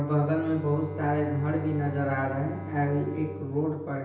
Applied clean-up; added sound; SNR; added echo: none; Bowed string instrument; 10 dB; reverberation time 0.9 s.